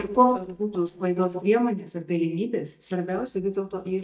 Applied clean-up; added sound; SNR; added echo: neural mask model DeepFilterNet 3.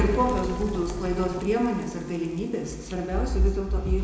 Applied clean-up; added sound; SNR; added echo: none; Fire; 12 dB; reverberation time 0.4 s.